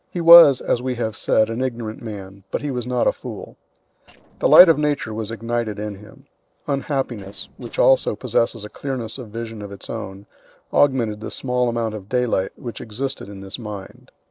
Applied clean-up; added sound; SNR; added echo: neural separator model SepFormer DNS4.